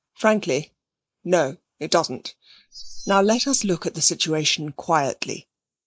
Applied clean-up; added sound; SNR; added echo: neural mask model Resemble Enhance denoiser.